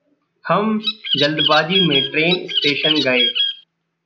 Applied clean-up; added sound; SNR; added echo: none; Bird; 0 dB; none.